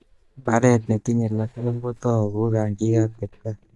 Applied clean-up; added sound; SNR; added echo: neural mask model DeepFilterNet 3.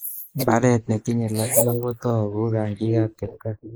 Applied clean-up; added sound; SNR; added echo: neural mask model Resemble Enhance denoiser.